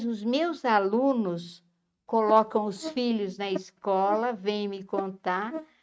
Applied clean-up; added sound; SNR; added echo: neural mask model RNNoise.